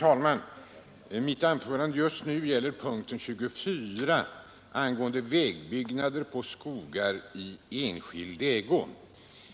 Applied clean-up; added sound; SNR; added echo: none; none; none; none.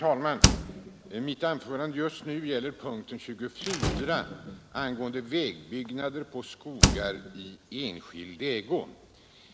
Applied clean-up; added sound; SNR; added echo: none; Slam; 0 dB; none.